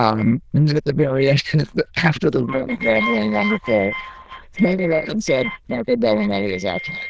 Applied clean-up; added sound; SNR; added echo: neural diffusion model UNIVERSE++.